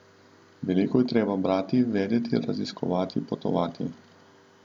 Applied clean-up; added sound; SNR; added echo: none; none; none; none.